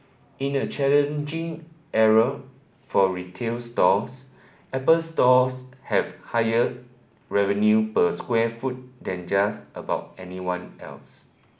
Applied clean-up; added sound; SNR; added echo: none; none; none; none.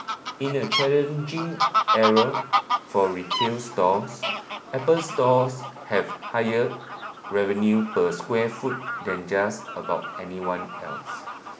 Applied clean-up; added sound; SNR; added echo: none; Fowl; 5 dB; none.